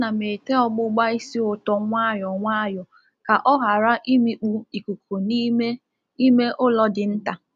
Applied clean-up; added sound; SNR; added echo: none; none; none; none.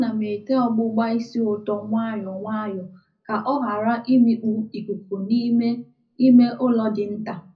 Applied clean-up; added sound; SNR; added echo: none; none; none; reverberation time 0.4 s.